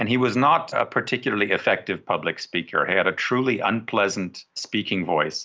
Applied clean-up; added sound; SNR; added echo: none; none; none; none.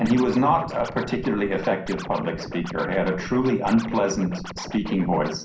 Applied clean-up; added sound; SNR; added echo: none; Scratching (performance technique); 12 dB; reverberation time 0.6 s.